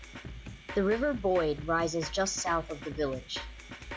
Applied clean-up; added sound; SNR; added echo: none; Drum kit; 11 dB; none.